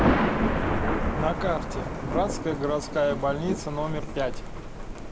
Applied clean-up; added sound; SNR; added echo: none; Thunder; -3 dB; none.